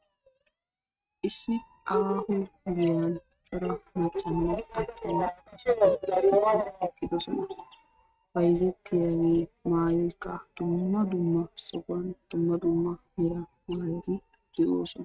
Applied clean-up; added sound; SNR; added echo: neural mask model RNNoise.